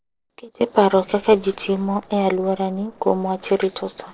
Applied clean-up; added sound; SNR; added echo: neural separator model SepFormer DNS4.